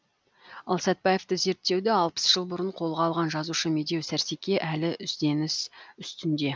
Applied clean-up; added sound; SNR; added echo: none; none; none; none.